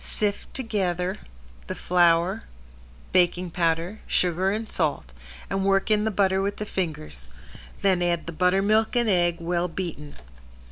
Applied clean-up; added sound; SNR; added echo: none; none; none; none.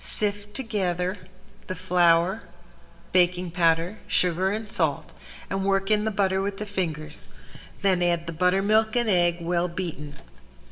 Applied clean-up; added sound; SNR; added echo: none; none; none; reverberation time 1.8 s.